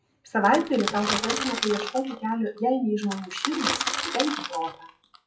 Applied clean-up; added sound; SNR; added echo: classical method WPE with log-MMSE.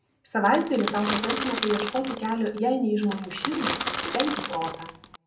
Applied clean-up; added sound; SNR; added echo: none; Crackle / Crushing; 4 dB; reverberation time 0.4 s.